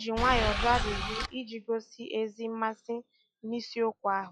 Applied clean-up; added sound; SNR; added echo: classical method log-MMSE.